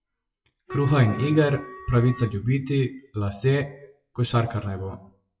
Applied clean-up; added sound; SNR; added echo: classical method WPE with log-MMSE.